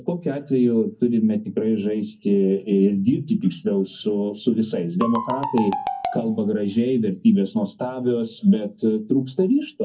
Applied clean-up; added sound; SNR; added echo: none; Marimba, xylophone; 7 dB; reverberation time 0.4 s.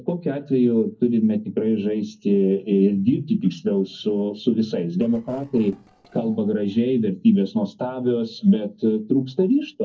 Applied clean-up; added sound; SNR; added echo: neural separator model SepFormer DNS4.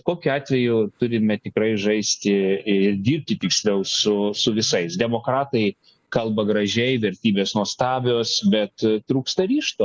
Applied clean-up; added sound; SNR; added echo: none; none; none; none.